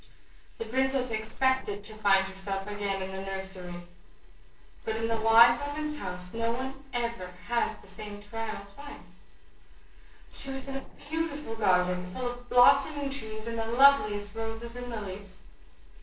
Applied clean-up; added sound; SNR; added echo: neural separator model SepFormer DNS4.